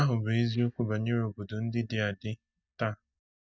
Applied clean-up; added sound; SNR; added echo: neural mask model DeepFilterNet 3.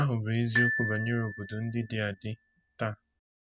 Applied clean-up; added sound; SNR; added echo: none; Glockenspiel; 4 dB; none.